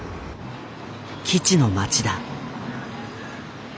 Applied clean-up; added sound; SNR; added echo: none; none; none; none.